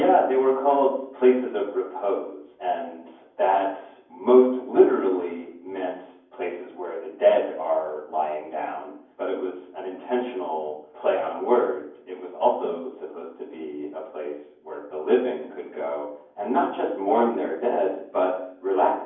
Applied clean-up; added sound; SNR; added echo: none; none; none; reverberation time 0.9 s.